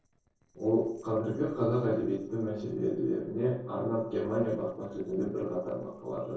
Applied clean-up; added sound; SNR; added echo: neural separator model SepFormer DNS4.